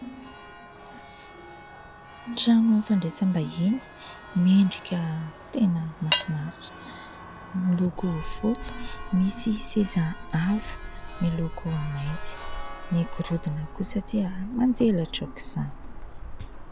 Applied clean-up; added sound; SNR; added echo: none; Cutlery, silverware / Dishes, pots, and pans + Church bell; 9 dB; none.